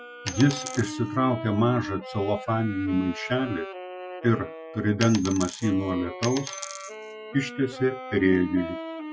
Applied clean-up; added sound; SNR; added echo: classical method Wiener filter.